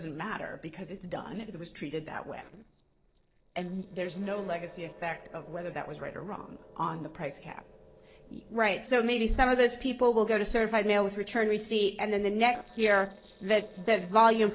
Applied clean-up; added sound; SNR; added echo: neural separator model SepFormer DNS4.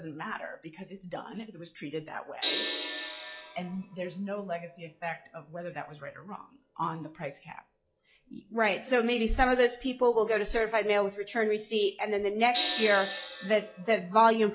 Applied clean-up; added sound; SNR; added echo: classical method log-MMSE.